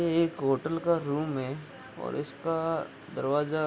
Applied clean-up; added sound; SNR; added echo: none; none; none; none.